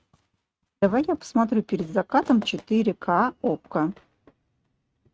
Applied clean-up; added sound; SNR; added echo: neural mask model RNNoise.